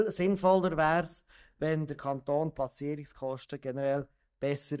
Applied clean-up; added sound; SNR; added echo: neural mask model DeepFilterNet 3.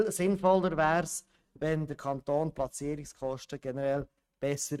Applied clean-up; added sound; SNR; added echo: neural mask model RNNoise.